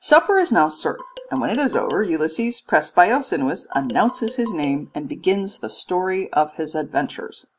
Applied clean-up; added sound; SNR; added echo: none; Marimba, xylophone; 18 dB; none.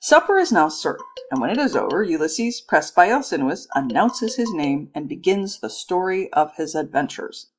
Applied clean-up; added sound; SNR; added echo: classical method log-MMSE.